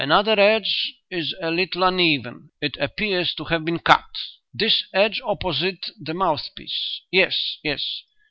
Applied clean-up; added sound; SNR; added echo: none; none; none; none.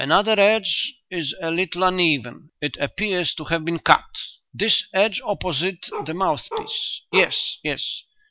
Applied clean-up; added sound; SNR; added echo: none; Bark; 10 dB; none.